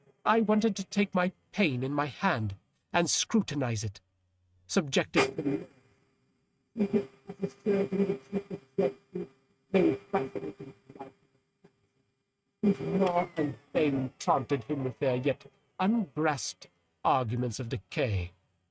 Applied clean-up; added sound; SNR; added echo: neural mask model RNNoise.